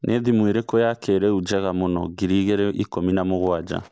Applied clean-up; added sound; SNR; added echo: none; none; none; none.